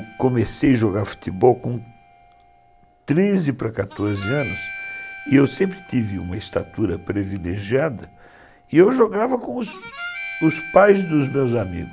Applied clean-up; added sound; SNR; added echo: none; Harmonica; 17 dB; none.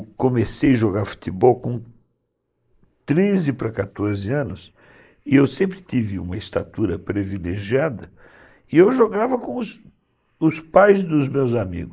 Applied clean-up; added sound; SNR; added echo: neural mask model Resemble Enhance denoiser.